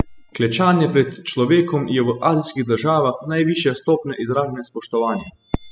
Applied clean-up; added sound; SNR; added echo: classical method spectral subtraction.